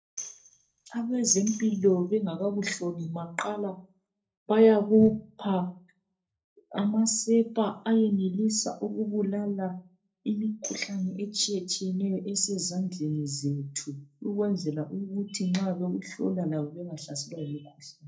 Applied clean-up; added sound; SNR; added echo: neural separator model SepFormer DNS4.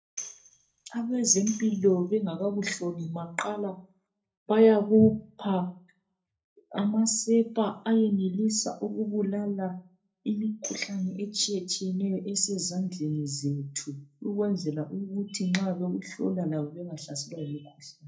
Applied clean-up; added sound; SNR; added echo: none; Tambourine; 17 dB; reverberation time 0.3 s.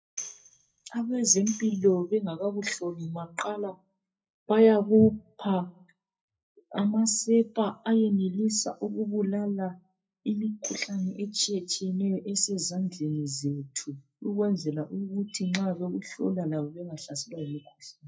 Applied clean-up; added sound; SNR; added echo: classical method WPE with log-MMSE.